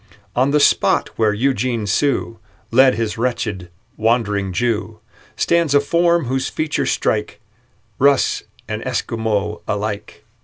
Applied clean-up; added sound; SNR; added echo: none; none; none; none.